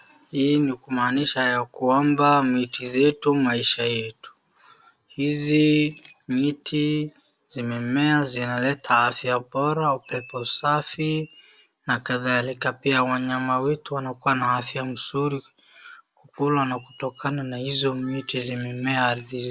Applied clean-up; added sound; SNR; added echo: none; none; none; none.